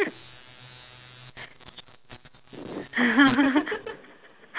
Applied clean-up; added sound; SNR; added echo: none; none; none; none.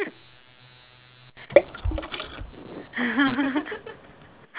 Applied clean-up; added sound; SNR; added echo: none; Water / Splash, splatter; -3 dB; none.